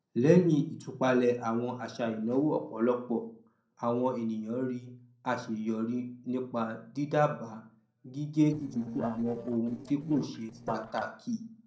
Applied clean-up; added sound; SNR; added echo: neural separator model SepFormer DNS4.